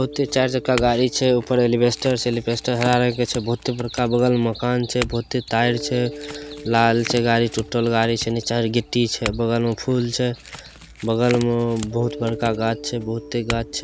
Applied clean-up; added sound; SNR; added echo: none; Mallet percussion + Chink, clink / Domestic sounds, home sounds; 14 dB; none.